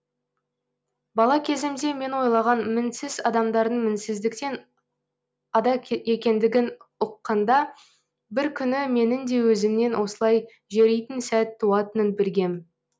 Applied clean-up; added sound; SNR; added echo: none; none; none; none.